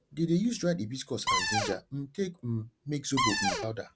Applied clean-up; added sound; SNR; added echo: none; Cupboard open or close; -3 dB; none.